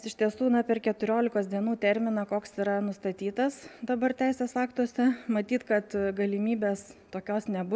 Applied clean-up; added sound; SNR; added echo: none; none; none; none.